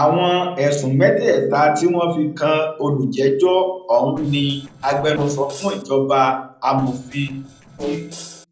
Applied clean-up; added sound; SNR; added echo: neural separator model SepFormer DNS4.